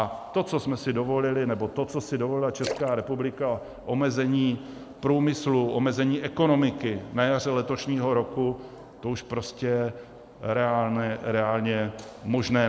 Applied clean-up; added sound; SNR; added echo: none; Splash, splatter; 14 dB; none.